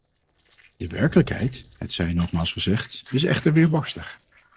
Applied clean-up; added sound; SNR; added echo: neural separator model SepFormer DNS4.